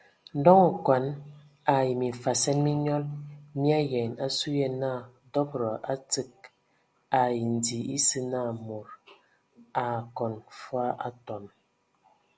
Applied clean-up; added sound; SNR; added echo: none; none; none; none.